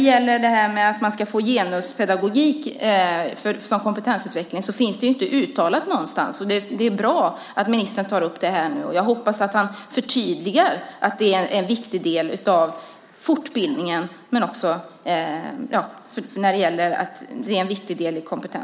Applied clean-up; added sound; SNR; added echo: none; none; none; none.